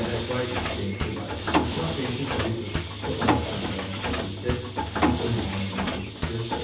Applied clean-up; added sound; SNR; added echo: none; Mechanisms; -4 dB; reverberation time 0.9 s.